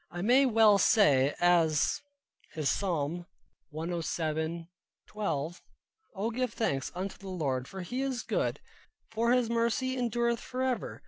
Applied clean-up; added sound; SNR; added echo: none; none; none; none.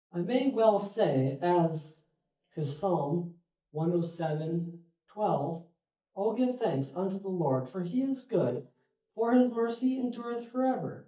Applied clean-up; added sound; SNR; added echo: neural mask model DeepFilterNet 3.